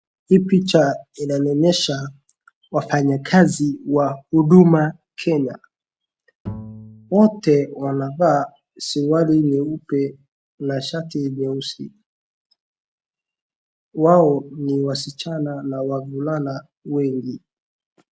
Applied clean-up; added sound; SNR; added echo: none; Bowed string instrument; 16 dB; none.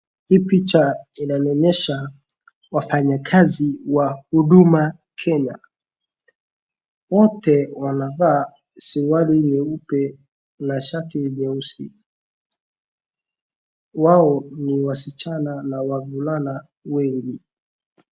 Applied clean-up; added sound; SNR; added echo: none; none; none; none.